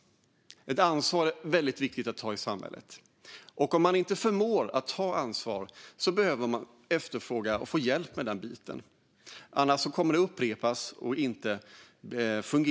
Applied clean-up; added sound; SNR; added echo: none; none; none; none.